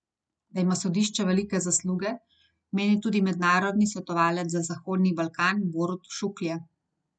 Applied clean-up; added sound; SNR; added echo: none; none; none; none.